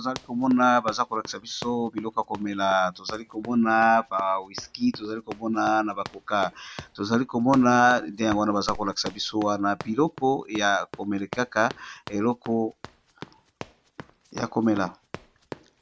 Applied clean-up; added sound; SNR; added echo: none; Run; 18 dB; none.